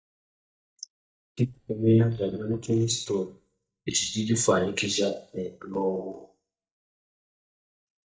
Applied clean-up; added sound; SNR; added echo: neural mask model DeepFilterNet 3.